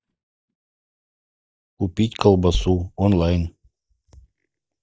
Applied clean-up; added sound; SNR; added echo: neural mask model DeepFilterNet 3.